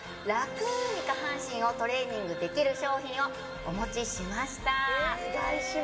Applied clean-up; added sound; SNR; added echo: none; Wind instrument, woodwind instrument; 10 dB; reverberation time 2.2 s.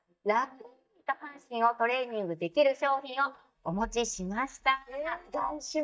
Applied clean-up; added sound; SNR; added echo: neural mask model DeepFilterNet 3.